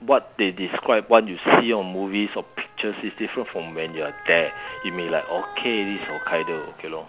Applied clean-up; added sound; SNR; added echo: none; Motor vehicle (road) / Siren; 16 dB; none.